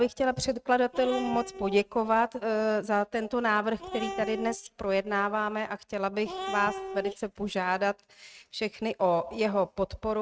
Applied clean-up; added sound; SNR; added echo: neural mask model RNNoise.